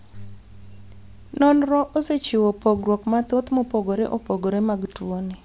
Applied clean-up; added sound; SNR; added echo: none; none; none; none.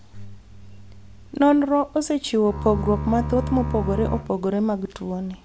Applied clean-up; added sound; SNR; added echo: none; Bowed string instrument; 5 dB; none.